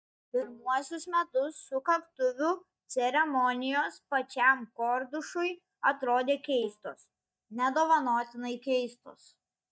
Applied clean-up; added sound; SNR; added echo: neural mask model DeepFilterNet 3.